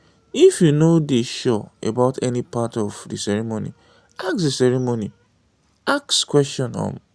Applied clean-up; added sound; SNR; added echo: none; none; none; none.